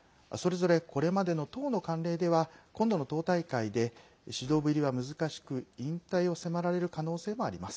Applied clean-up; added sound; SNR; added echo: none; none; none; none.